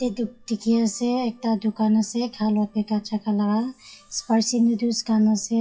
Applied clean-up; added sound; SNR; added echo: classical method WPE with log-MMSE.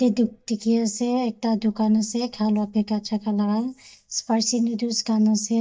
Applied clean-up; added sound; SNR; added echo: neural mask model DeepFilterNet 3.